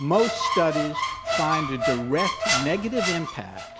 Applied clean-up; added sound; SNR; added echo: none; Squeak; 1 dB; none.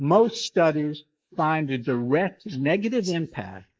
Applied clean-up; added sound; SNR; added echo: neural mask model Resemble Enhance denoiser.